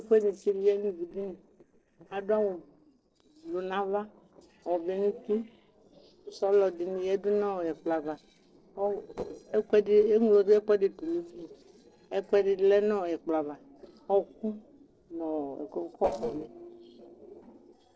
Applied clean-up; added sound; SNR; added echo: neural separator model SepFormer DNS4.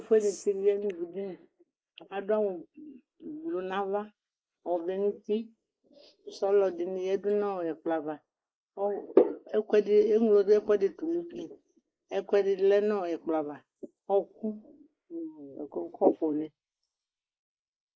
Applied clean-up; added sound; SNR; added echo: neural mask model Resemble Enhance denoiser.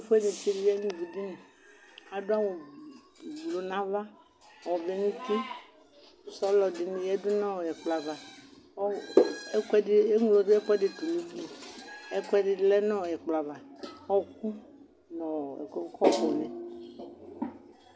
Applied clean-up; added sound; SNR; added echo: none; none; none; none.